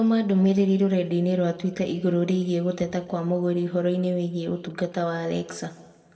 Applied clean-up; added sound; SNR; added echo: none; none; none; reverberation time 1.2 s.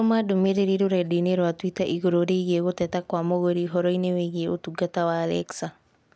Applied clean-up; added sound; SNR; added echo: none; none; none; none.